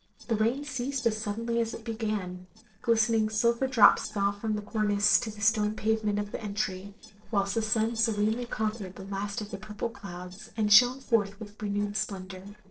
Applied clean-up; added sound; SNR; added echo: neural separator model SepFormer DNS4.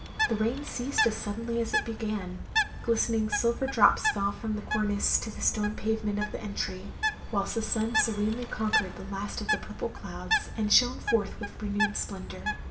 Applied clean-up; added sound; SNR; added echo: none; Bird; 4 dB; reverberation time 0.4 s.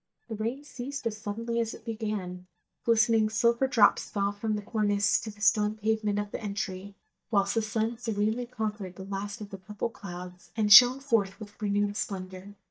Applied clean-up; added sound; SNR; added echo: neural mask model DeepFilterNet 3.